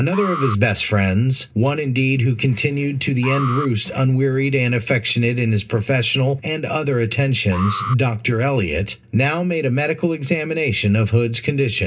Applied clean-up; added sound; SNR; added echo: none; Alarm; 12 dB; reverberation time 0.2 s.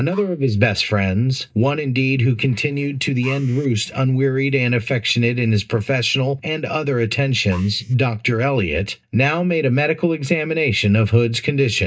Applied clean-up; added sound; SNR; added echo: neural mask model DeepFilterNet 3.